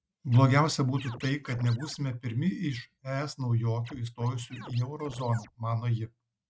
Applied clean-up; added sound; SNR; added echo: neural mask model RNNoise.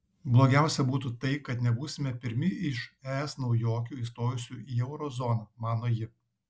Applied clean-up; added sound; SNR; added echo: none; none; none; none.